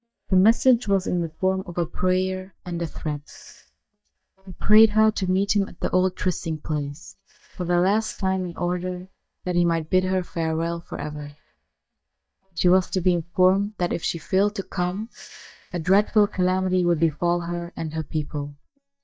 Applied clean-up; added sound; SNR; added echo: neural mask model DeepFilterNet 3.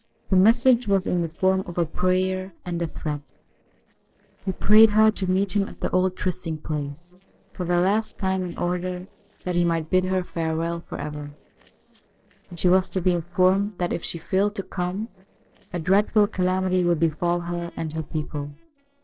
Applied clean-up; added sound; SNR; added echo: neural separator model SepFormer DNS4.